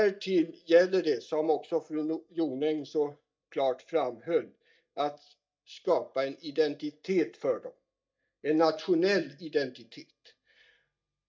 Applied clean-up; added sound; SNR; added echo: neural mask model DeepFilterNet 3.